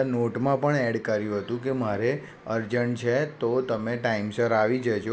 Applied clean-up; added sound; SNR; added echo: none; none; none; none.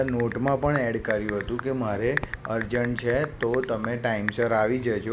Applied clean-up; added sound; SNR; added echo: none; Typing; 10 dB; none.